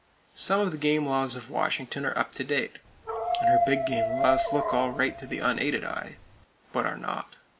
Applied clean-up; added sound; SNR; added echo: none; Dog; -1 dB; none.